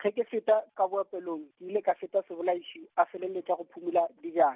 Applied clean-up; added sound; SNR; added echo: none; none; none; none.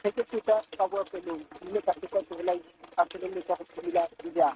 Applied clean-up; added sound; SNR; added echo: neural mask model RNNoise.